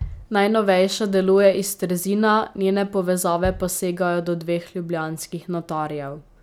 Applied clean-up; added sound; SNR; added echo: none; Bass drum; 17 dB; none.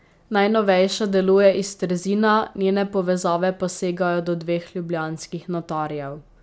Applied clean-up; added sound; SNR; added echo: none; none; none; none.